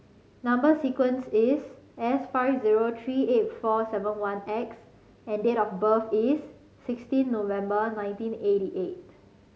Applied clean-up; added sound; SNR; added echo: none; none; none; none.